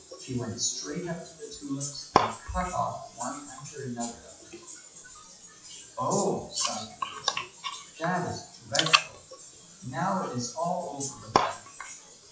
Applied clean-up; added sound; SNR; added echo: classical method WPE with log-MMSE.